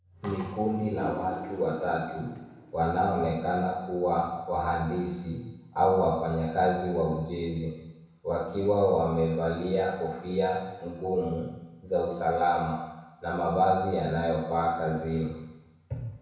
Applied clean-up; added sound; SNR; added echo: none; Water; 14 dB; reverberation time 1.0 s.